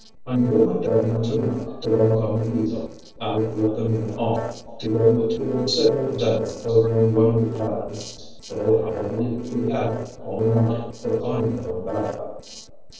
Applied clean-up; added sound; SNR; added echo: neural separator model SepFormer DNS4.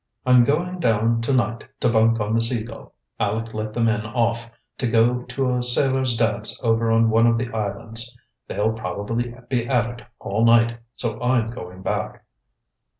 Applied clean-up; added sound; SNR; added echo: none; none; none; none.